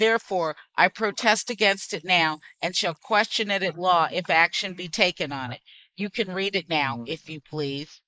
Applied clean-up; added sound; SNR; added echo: neural mask model Resemble Enhance denoiser.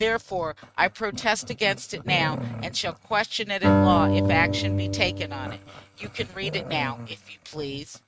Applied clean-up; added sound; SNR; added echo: neural mask model RNNoise.